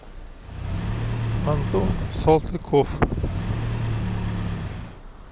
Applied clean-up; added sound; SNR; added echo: none; Accelerating, revving, vroom / Car; 2 dB; none.